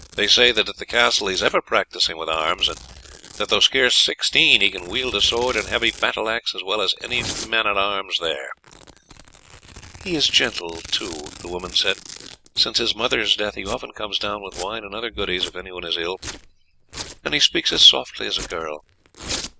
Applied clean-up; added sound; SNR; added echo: none; Domestic sounds, home sounds; 16 dB; none.